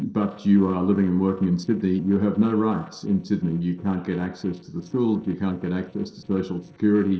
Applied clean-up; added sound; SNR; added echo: neural separator model SepFormer DNS4.